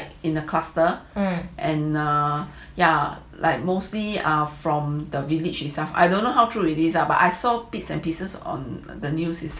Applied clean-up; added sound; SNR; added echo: none; none; none; none.